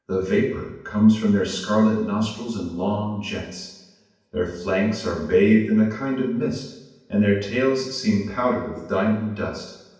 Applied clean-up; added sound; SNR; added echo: none; none; none; reverberation time 0.9 s.